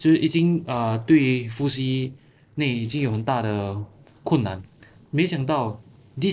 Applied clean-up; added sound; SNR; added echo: neural separator model SepFormer DNS4.